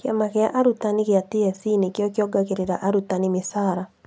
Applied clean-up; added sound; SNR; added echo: none; none; none; none.